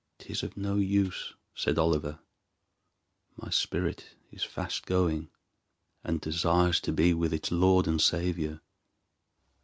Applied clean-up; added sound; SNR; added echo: none; none; none; none.